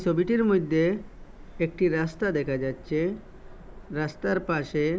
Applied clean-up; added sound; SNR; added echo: none; Subway, metro, underground; 18 dB; none.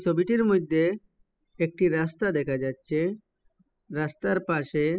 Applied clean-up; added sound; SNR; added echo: classical method spectral subtraction.